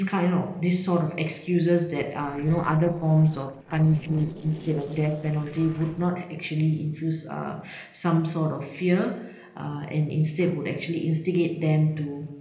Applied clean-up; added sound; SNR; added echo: neural separator model SepFormer DNS4.